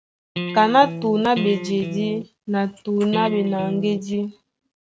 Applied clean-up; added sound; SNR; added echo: neural mask model RNNoise.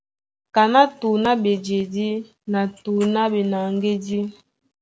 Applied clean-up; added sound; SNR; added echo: none; none; none; none.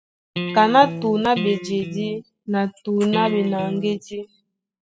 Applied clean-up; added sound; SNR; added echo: classical method spectral subtraction.